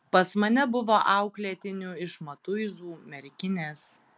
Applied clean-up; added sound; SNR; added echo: none; none; none; none.